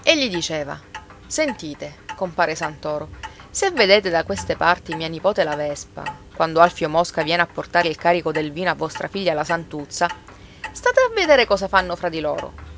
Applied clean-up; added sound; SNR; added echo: none; Clock; 16 dB; none.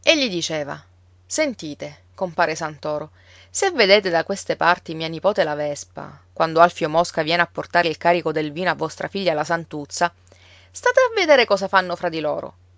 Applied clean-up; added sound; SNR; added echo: none; none; none; none.